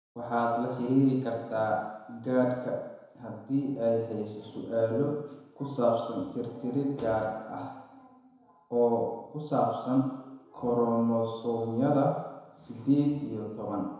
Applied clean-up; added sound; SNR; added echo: none; none; none; reverberation time 1.0 s.